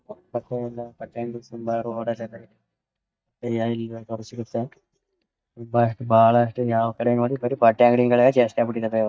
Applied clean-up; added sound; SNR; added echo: neural mask model DeepFilterNet 3.